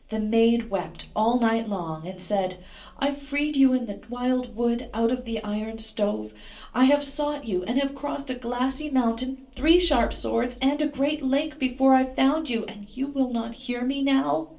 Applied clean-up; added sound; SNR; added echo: none; none; none; reverberation time 0.3 s.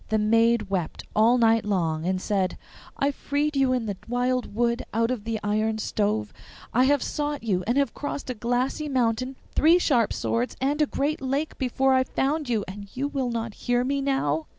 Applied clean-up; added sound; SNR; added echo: none; none; none; none.